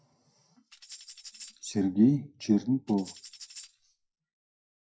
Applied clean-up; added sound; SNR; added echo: classical method WPE with log-MMSE.